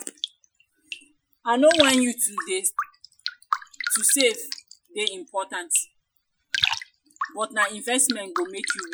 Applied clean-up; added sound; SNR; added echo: classical method Wiener filter.